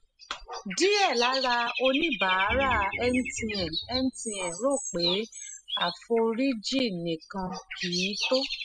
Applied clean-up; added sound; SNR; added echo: classical method spectral subtraction.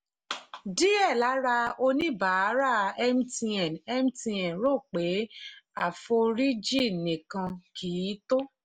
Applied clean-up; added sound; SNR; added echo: none; none; none; none.